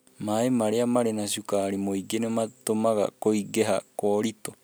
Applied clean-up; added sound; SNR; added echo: none; none; none; none.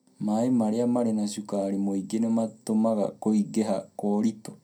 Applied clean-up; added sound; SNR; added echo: none; none; none; reverberation time 0.2 s.